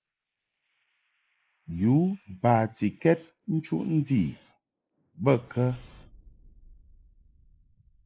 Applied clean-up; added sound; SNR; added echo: neural mask model Resemble Enhance denoiser.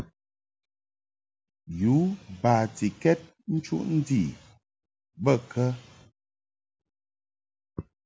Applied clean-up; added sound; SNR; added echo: none; none; none; none.